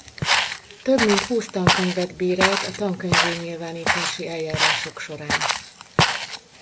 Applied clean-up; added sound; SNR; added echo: none; Walk, footsteps; -2 dB; none.